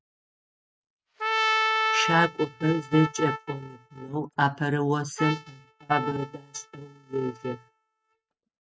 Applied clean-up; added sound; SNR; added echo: neural mask model RNNoise.